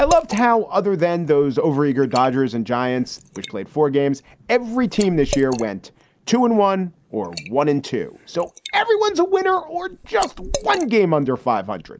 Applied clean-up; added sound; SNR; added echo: neural mask model Resemble Enhance denoiser.